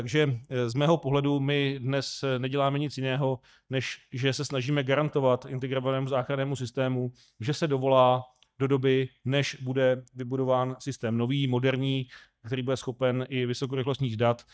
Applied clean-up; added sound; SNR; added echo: neural mask model DeepFilterNet 3.